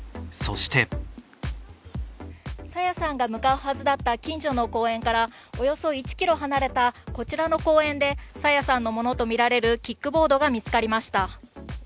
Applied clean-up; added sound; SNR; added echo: none; none; none; none.